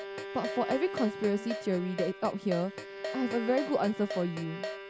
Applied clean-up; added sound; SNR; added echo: none; Bowed string instrument + Keyboard (musical); 7 dB; none.